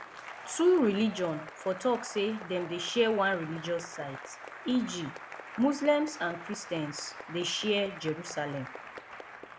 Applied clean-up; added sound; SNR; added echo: none; Applause / Cheering; 13 dB; none.